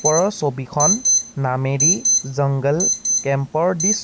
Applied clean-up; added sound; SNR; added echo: none; Alarm; 1 dB; none.